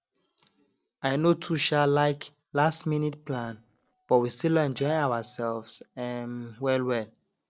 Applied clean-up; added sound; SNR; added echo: neural separator model SepFormer DNS4.